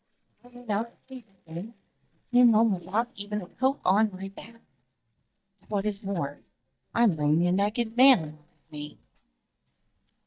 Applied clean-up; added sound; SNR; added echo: neural mask model DeepFilterNet 3.